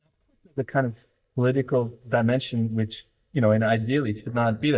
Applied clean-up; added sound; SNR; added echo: neural mask model DeepFilterNet 3.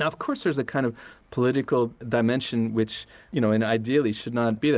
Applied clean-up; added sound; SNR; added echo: none; none; none; none.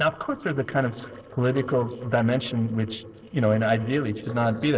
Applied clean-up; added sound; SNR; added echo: neural separator model SepFormer DNS4.